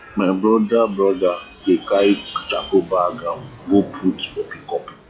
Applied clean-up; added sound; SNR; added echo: classical method log-MMSE.